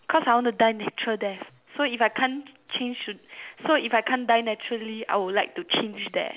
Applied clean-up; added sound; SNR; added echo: none; none; none; none.